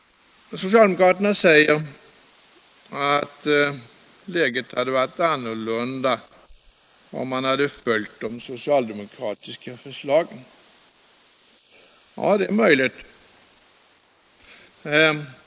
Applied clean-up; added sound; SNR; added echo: neural mask model Resemble Enhance denoiser.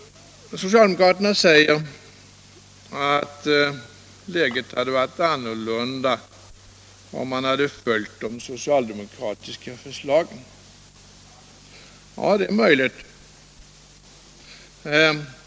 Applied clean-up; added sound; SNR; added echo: none; none; none; none.